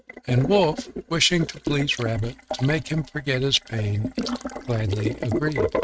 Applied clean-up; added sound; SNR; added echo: neural mask model RNNoise.